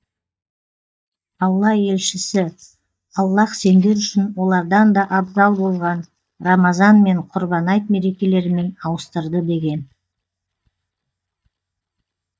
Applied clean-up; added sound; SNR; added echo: neural mask model DeepFilterNet 3.